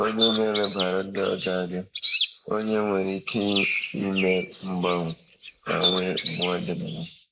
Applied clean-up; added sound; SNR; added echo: neural mask model Resemble Enhance denoiser.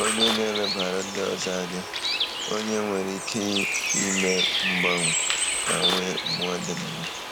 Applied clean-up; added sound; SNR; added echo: none; Bird; -2 dB; none.